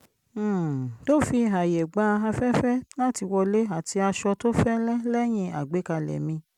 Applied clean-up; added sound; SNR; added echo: none; none; none; none.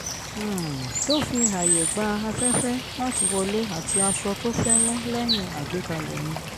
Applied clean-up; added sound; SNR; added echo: none; Water / Bird; 0 dB; none.